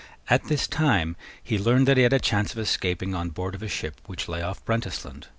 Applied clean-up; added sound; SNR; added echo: none; none; none; none.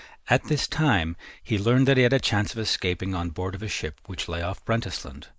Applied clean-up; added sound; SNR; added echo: neural mask model Resemble Enhance denoiser.